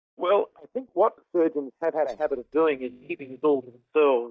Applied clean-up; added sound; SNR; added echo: neural mask model DeepFilterNet 3.